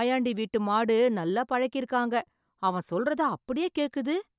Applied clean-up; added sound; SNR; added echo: none; none; none; none.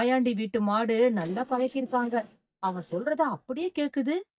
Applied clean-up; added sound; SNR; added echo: neural mask model DeepFilterNet 3.